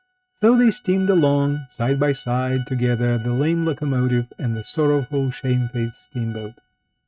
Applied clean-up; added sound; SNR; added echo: neural mask model RNNoise.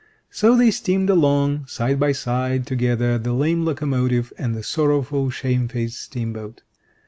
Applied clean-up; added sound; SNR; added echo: none; none; none; none.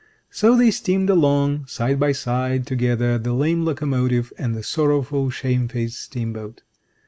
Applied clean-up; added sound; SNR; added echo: neural mask model Resemble Enhance denoiser.